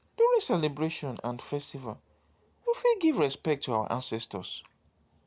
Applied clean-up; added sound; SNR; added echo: none; none; none; none.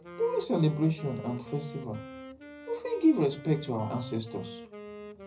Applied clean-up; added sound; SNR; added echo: none; Wind instrument, woodwind instrument; 14 dB; reverberation time 0.4 s.